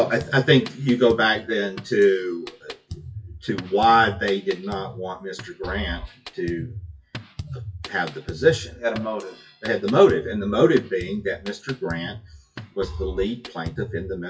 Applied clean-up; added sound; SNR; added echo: classical method WPE with log-MMSE.